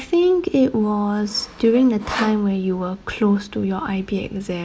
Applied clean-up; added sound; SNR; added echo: none; Sawing; 14 dB; none.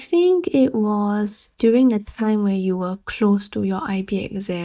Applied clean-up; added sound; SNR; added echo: neural mask model DeepFilterNet 3.